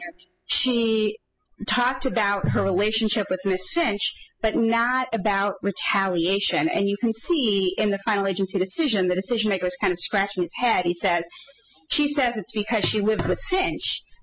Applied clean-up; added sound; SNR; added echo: classical method spectral subtraction.